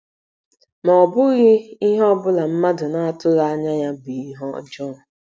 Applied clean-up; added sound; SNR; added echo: none; none; none; none.